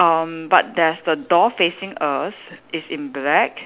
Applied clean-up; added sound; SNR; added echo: none; none; none; none.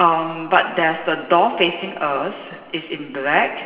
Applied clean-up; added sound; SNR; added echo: none; none; none; reverberation time 2.8 s.